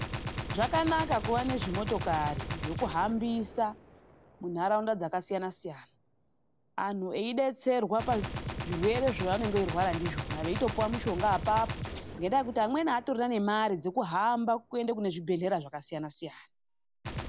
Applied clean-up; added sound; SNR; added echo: none; Gunshot, gunfire; 8 dB; none.